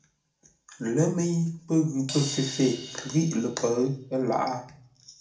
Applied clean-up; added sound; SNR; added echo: none; Crash cymbal; 14 dB; reverberation time 0.4 s.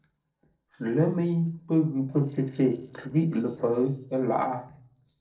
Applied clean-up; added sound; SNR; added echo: neural separator model SepFormer DNS4.